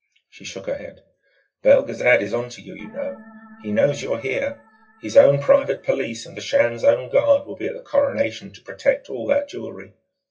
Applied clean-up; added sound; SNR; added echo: classical method WPE with log-MMSE.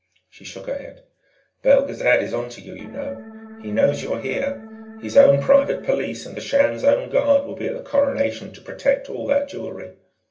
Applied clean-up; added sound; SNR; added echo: none; Organ; 16 dB; reverberation time 0.3 s.